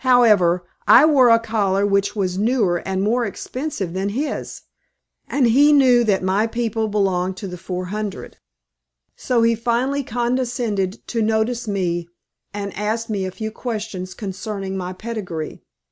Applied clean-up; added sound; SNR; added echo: none; none; none; none.